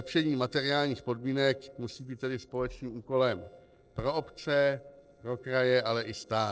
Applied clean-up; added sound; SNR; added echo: neural separator model SepFormer DNS4.